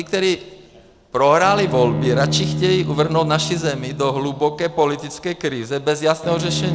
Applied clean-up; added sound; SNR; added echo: none; Bowed string instrument; 7 dB; none.